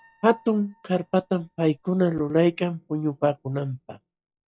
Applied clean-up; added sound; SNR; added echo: classical method log-MMSE.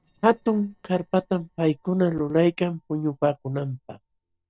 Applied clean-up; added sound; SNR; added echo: neural separator model SepFormer DNS4.